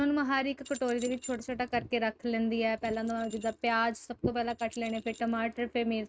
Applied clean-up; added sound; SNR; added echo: neural mask model RNNoise.